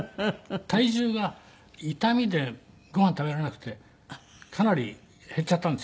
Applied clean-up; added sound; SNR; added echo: none; none; none; none.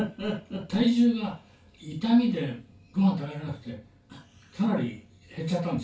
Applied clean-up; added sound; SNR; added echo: none; none; none; reverberation time 0.2 s.